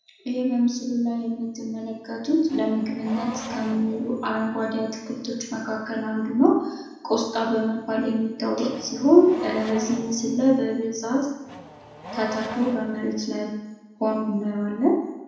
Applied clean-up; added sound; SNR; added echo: none; Race car, auto racing / Accelerating, revving, vroom; 15 dB; reverberation time 0.9 s.